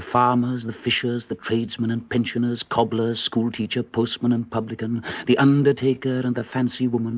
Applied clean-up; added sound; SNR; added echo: none; none; none; none.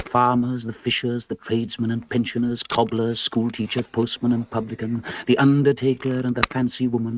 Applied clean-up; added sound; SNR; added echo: neural mask model RNNoise.